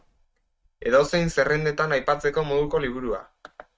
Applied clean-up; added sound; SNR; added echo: neural mask model RNNoise.